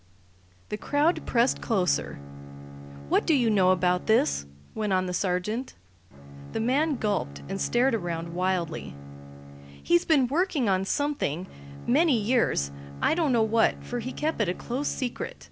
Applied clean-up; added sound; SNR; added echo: none; Bowed string instrument; 14 dB; none.